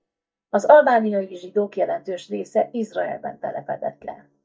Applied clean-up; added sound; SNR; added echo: neural mask model DeepFilterNet 3.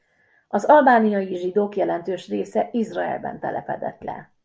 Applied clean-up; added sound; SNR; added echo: none; none; none; none.